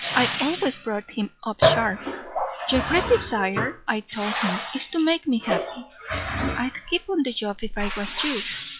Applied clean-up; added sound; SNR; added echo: classical method log-MMSE.